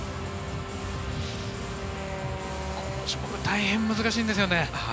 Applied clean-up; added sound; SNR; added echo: none; Wind instrument, woodwind instrument; 11 dB; none.